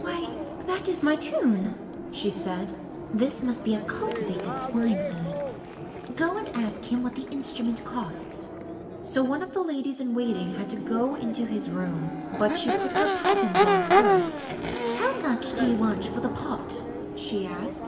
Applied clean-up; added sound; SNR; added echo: none; Crowd / Race car, auto racing / Accelerating, revving, vroom; 1 dB; reverberation time 1.4 s.